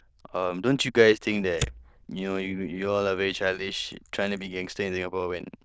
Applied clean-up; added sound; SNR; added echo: neural diffusion model UNIVERSE++.